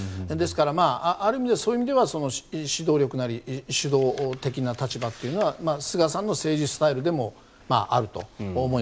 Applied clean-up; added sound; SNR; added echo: none; none; none; none.